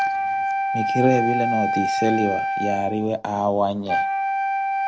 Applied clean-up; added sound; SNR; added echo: none; Wind instrument, woodwind instrument; -1 dB; none.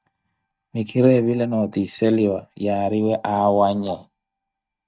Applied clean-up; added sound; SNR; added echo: neural mask model DeepFilterNet 3.